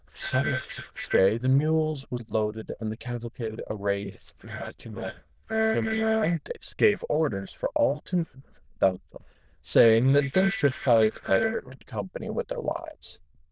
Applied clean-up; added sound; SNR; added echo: neural diffusion model UNIVERSE++.